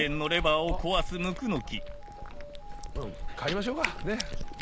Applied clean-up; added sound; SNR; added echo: none; Cat; 4 dB; none.